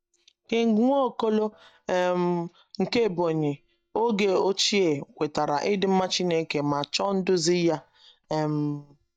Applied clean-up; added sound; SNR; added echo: neural mask model DeepFilterNet 3.